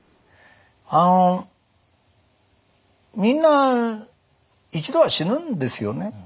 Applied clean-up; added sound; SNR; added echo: none; none; none; none.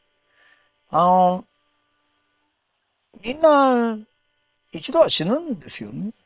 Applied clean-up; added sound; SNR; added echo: neural separator model SepFormer WHAM!.